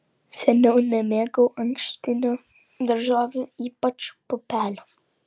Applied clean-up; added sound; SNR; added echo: none; none; none; none.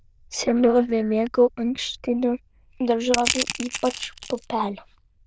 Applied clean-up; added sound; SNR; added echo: neural diffusion model UNIVERSE++.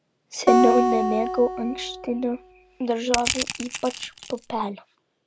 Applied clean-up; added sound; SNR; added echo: none; Acoustic guitar + Crushing; 0 dB; none.